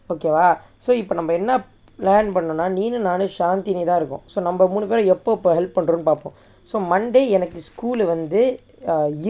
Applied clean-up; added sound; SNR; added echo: none; Dishes, pots, and pans; 19 dB; none.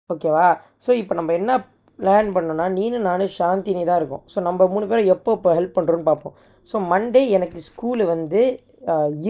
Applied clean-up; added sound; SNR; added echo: neural mask model DeepFilterNet 3.